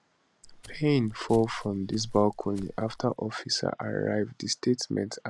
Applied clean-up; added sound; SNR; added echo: none; Walk, footsteps; 18 dB; none.